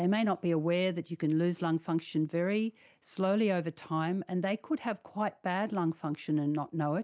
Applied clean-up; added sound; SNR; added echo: none; none; none; none.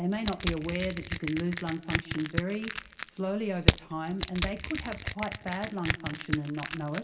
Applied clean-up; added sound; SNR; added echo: none; Crushing; 1 dB; reverberation time 0.8 s.